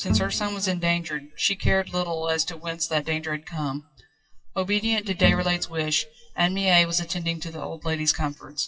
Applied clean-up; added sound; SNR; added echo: classical method WPE with log-MMSE.